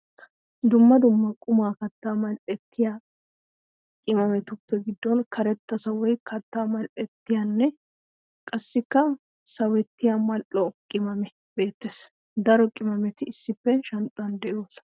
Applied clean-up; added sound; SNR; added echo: none; none; none; none.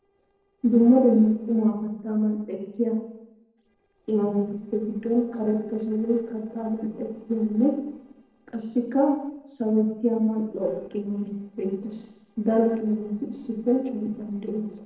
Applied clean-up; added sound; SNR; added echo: neural separator model SepFormer DNS4.